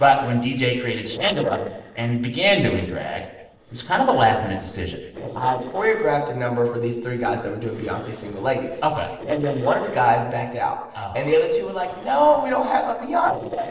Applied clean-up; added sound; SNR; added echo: neural separator model SepFormer DNS4.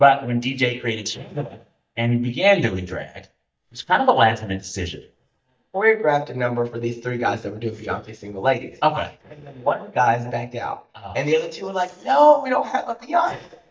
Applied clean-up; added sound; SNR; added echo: neural mask model DeepFilterNet 3.